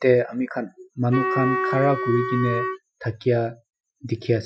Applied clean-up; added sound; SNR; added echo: classical method Wiener filter.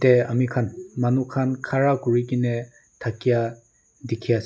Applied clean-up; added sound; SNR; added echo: none; none; none; none.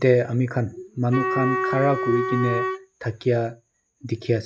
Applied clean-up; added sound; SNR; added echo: neural mask model RNNoise.